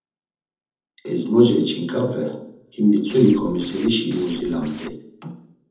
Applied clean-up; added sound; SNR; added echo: neural separator model SepFormer DNS4.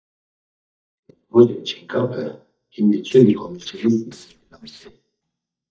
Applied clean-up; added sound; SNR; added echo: neural mask model DeepFilterNet 3.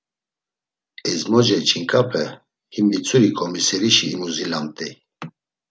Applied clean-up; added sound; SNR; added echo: none; none; none; none.